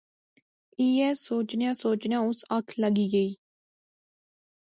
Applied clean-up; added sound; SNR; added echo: none; none; none; none.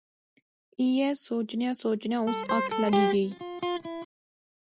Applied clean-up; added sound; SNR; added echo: none; Electric guitar; 0 dB; none.